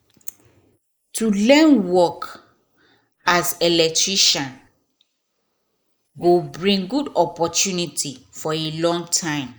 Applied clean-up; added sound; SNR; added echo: neural mask model Resemble Enhance denoiser.